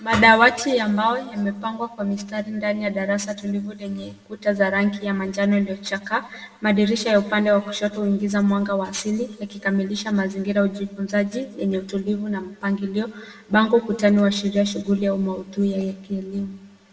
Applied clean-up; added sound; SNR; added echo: none; none; none; reverberation time 1.0 s.